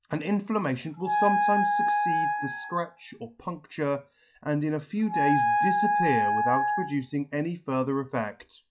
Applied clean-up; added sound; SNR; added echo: classical method log-MMSE.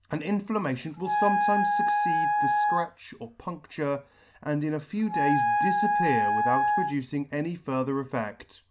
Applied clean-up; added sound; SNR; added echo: none; Wind instrument, woodwind instrument; -4 dB; none.